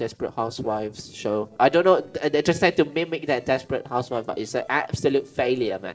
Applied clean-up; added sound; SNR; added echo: neural separator model SepFormer DNS4.